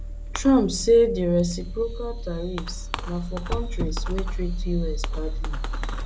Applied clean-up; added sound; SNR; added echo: none; Fireworks; 3 dB; none.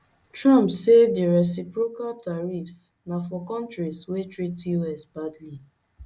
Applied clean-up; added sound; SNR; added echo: none; none; none; none.